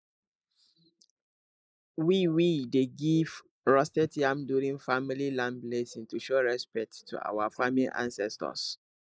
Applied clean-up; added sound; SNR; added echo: neural mask model Resemble Enhance denoiser.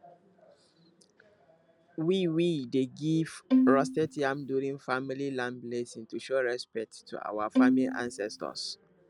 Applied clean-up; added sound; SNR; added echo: none; Bowed string instrument; -5 dB; none.